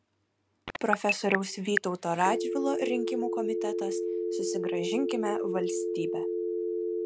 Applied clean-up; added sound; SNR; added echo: none; Telephone; -1 dB; none.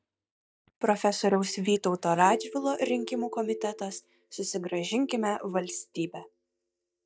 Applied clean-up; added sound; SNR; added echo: neural mask model DeepFilterNet 3.